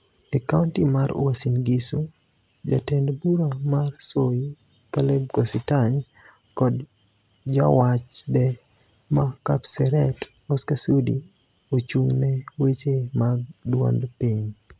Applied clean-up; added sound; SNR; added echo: none; none; none; none.